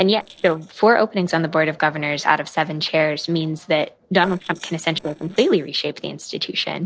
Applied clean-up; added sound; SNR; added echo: neural separator model SepFormer DNS4.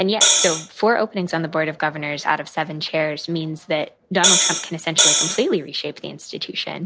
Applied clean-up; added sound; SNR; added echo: none; Hi-hat; -5 dB; none.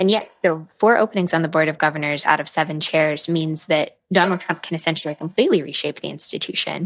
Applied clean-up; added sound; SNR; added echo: neural mask model DeepFilterNet 3.